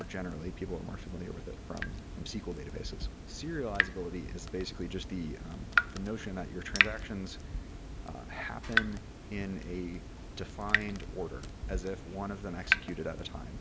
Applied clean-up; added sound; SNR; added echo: none; Drip / Water tap, faucet; -3 dB; none.